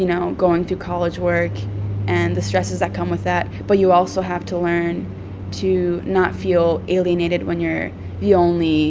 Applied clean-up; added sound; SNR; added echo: none; none; none; none.